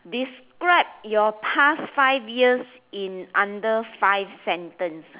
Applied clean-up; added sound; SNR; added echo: none; none; none; none.